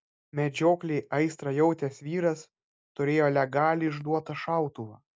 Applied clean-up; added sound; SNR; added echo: none; none; none; none.